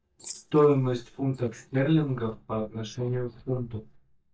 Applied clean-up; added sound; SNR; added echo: neural mask model DeepFilterNet 3.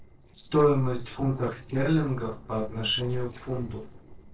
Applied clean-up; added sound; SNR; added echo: neural separator model SepFormer DNS4.